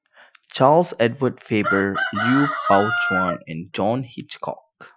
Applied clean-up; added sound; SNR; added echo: classical method Wiener filter.